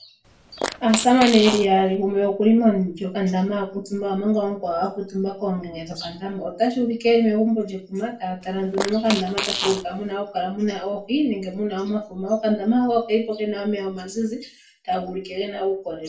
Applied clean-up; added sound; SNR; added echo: none; Fart; 7 dB; reverberation time 0.3 s.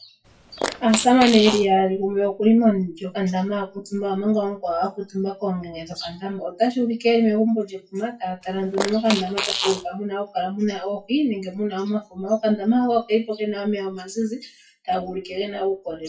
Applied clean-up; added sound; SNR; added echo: classical method WPE with log-MMSE.